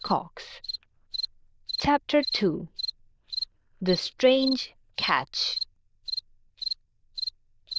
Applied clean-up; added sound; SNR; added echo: neural diffusion model UNIVERSE++.